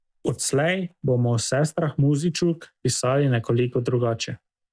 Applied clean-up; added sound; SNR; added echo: neural mask model DeepFilterNet 3.